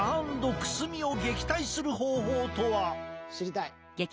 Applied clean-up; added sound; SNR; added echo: none; none; none; none.